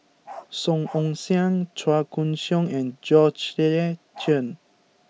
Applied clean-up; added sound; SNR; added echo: none; Bark; 19 dB; none.